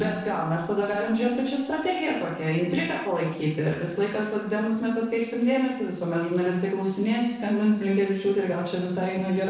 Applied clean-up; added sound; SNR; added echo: neural separator model SepFormer DNS4.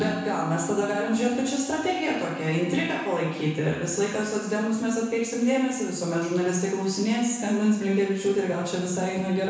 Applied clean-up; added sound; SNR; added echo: none; Musical instrument; 15 dB; reverberation time 1.0 s.